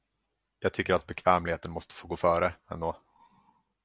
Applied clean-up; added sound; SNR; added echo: none; none; none; none.